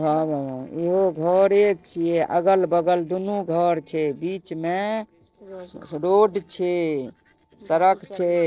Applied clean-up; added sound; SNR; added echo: neural separator model SepFormer DNS4.